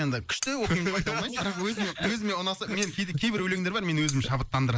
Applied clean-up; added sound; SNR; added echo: neural mask model Resemble Enhance denoiser.